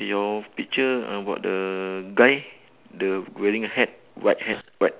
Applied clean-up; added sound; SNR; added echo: none; none; none; none.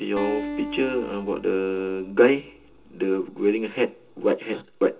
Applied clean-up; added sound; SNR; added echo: none; Acoustic guitar; 12 dB; reverberation time 0.2 s.